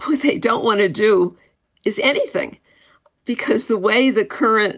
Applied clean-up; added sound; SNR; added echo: none; none; none; none.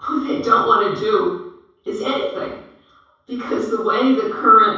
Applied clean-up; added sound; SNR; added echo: none; none; none; reverberation time 0.7 s.